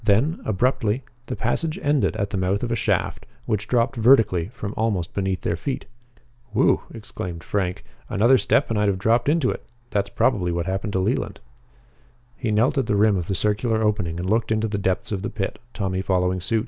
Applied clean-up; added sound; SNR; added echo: none; none; none; none.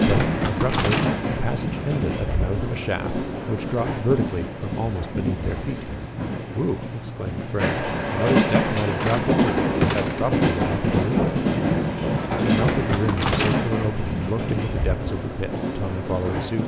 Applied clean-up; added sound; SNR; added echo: none; Train; -3 dB; none.